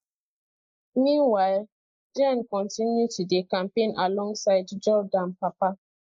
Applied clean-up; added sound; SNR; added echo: neural mask model Resemble Enhance denoiser.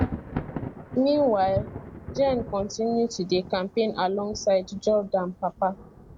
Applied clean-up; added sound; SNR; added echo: none; Thunder; 11 dB; none.